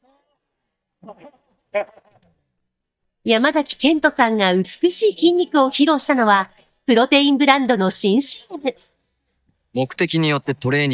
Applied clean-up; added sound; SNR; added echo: neural mask model DeepFilterNet 3.